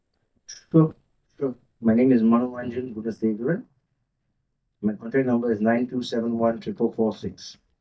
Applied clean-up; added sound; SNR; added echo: neural mask model DeepFilterNet 3.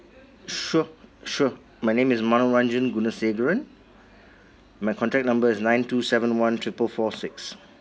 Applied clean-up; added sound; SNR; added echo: none; none; none; none.